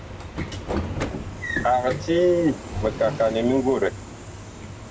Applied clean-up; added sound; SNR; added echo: none; Sliding door / Train; 7 dB; none.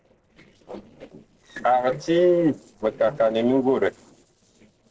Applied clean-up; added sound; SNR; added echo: neural separator model SepFormer DNS4.